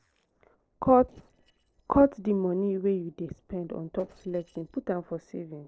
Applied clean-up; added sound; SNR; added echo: neural separator model SepFormer DNS4.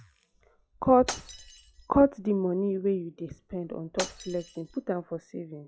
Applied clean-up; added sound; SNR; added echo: classical method log-MMSE.